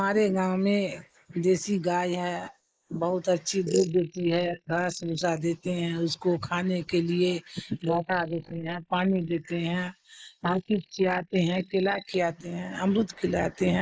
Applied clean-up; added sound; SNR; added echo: neural mask model Resemble Enhance denoiser.